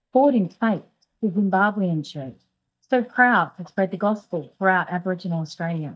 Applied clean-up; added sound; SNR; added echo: neural mask model DeepFilterNet 3.